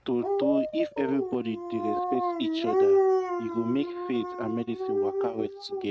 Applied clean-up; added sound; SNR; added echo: neural mask model RNNoise.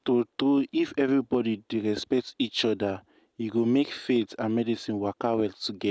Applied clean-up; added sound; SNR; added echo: none; none; none; none.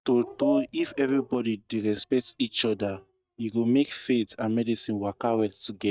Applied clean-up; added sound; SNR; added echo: neural mask model DeepFilterNet 3.